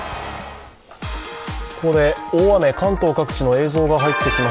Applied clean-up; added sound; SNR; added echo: none; none; none; none.